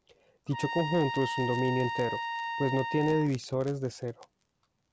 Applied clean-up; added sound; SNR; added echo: none; Trumpet; 5 dB; none.